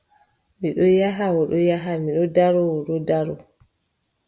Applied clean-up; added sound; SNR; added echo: none; none; none; none.